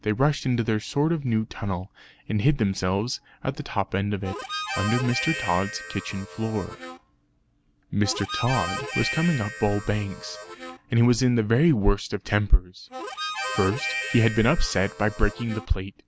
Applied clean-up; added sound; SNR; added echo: none; Harmonica; 9 dB; none.